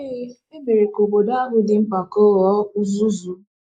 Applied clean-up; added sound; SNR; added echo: neural mask model Resemble Enhance denoiser.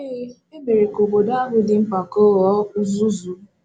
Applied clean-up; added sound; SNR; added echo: none; none; none; none.